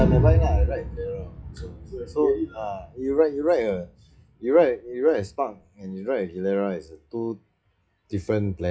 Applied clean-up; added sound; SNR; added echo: classical method WPE with log-MMSE.